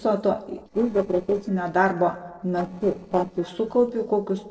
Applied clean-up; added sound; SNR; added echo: neural separator model SepFormer DNS4.